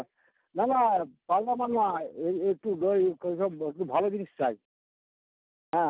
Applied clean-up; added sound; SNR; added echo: none; none; none; none.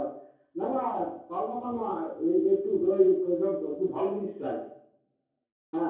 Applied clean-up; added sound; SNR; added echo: none; none; none; reverberation time 0.6 s.